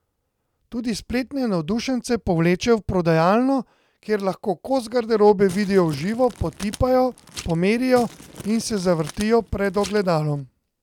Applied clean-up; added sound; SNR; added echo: none; Crumpling, crinkling; 19 dB; none.